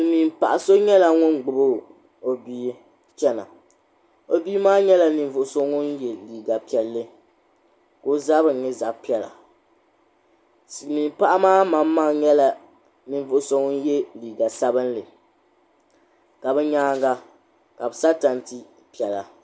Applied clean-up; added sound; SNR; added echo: none; none; none; none.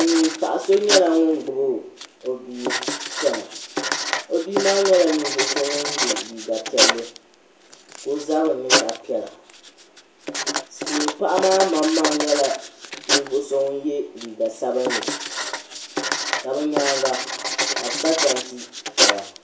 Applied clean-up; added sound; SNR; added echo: none; Writing; 2 dB; reverberation time 0.4 s.